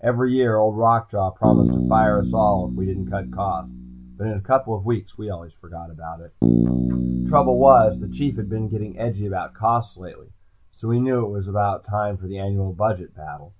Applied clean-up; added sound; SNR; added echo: none; Bass guitar; 2 dB; none.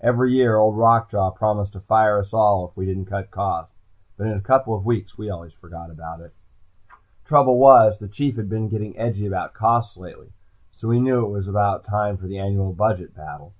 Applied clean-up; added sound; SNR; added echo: none; none; none; none.